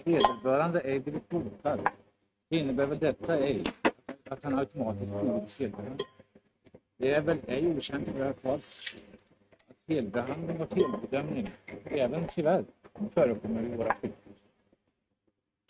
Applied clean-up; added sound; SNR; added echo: neural mask model RNNoise.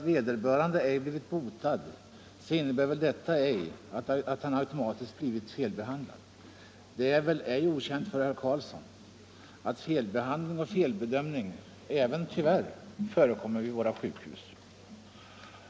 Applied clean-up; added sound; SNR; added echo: none; none; none; none.